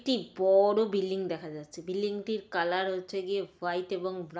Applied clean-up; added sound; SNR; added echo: none; none; none; none.